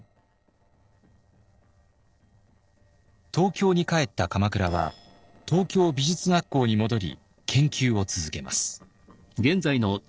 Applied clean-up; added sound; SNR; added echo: neural separator model SepFormer DNS4.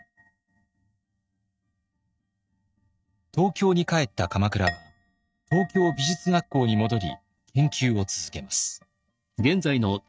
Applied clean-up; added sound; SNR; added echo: neural mask model RNNoise.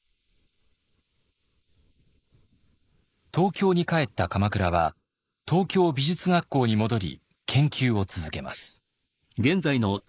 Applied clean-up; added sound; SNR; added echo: neural mask model Resemble Enhance denoiser.